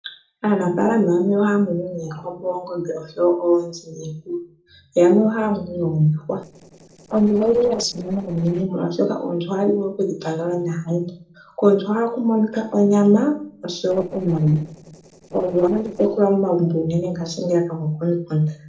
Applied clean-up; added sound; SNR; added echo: neural separator model SepFormer DNS4.